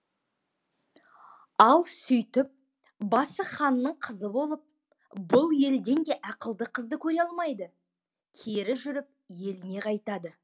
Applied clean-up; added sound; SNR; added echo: none; none; none; none.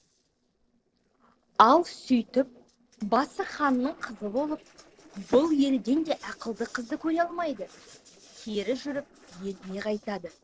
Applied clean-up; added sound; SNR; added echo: neural separator model SepFormer DNS4.